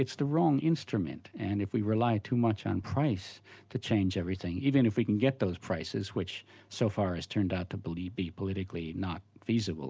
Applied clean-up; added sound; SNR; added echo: none; none; none; none.